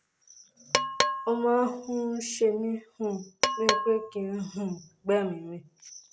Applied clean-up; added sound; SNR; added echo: none; Percussion; 2 dB; none.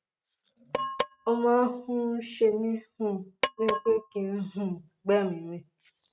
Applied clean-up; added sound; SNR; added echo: neural mask model RNNoise.